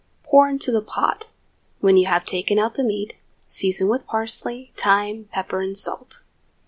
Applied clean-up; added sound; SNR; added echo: none; none; none; none.